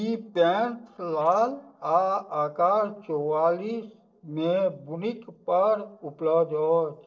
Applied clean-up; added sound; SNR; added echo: neural separator model SepFormer DNS4.